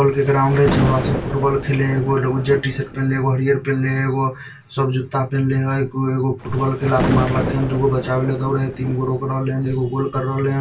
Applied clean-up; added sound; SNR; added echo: none; Thunder; 7 dB; reverberation time 0.2 s.